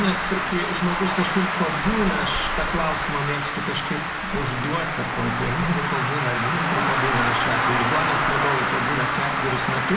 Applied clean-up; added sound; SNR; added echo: none; Traffic noise, roadway noise; -2 dB; reverberation time 0.7 s.